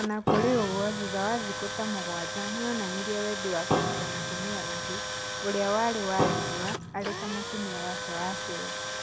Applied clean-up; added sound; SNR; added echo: none; Piano + Tools; 0 dB; none.